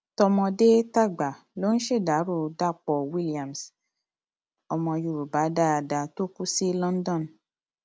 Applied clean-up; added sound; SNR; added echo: none; none; none; none.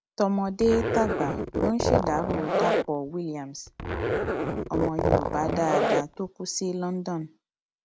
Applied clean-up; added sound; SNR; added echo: none; Zipper (clothing); -2 dB; none.